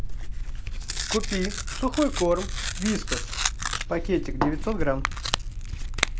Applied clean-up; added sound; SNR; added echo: none; Tearing; -1 dB; none.